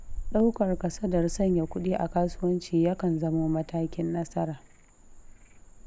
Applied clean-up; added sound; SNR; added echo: none; Frog; 11 dB; none.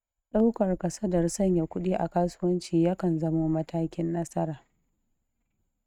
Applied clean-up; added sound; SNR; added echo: neural mask model RNNoise.